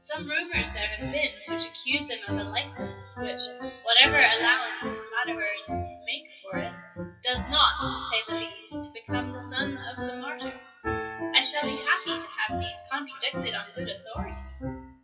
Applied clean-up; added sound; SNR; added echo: classical method WPE with log-MMSE.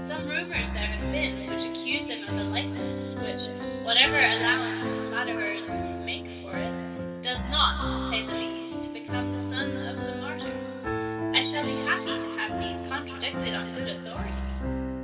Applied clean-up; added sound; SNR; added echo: none; Piano; 0 dB; reverberation time 2.7 s.